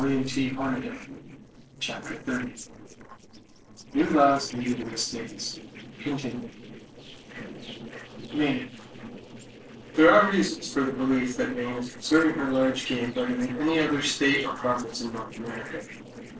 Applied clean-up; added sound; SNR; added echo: neural separator model SepFormer DNS4.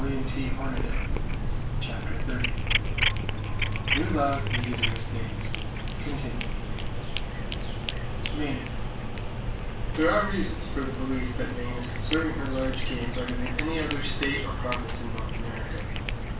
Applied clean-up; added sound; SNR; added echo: none; Cat; -5 dB; reverberation time 0.3 s.